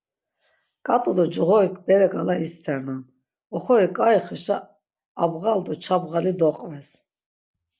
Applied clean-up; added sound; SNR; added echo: none; none; none; none.